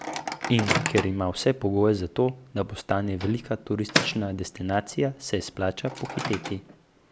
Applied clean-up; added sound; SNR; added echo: none; Microwave oven; 6 dB; none.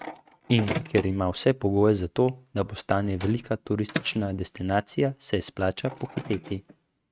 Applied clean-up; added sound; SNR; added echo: neural mask model RNNoise.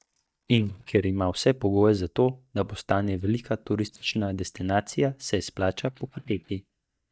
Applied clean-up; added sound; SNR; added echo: neural mask model DeepFilterNet 3.